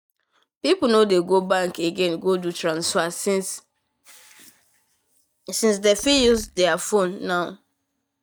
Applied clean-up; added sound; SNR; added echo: neural mask model DeepFilterNet 3.